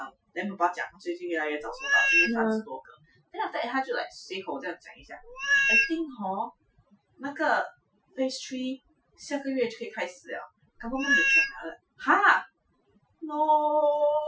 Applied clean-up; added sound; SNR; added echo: classical method Wiener filter.